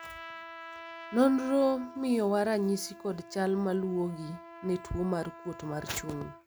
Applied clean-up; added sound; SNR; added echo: none; Trumpet; 16 dB; none.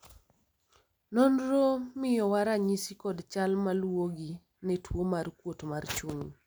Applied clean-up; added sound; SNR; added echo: none; none; none; none.